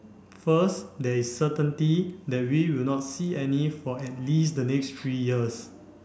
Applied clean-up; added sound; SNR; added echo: none; none; none; none.